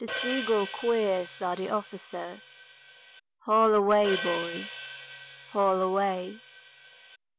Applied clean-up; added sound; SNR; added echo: none; Hi-hat; 9 dB; none.